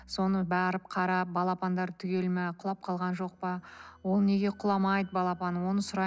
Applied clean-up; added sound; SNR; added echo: none; none; none; none.